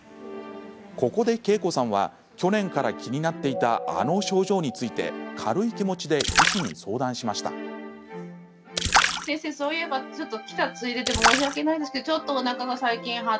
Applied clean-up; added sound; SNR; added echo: none; Splash, splatter; 1 dB; none.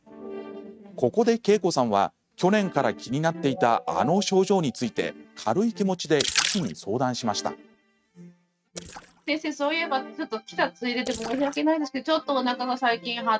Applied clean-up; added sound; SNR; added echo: neural mask model RNNoise.